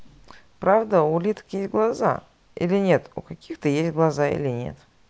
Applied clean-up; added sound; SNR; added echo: none; none; none; none.